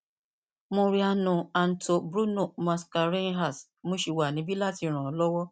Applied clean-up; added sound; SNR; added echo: none; none; none; none.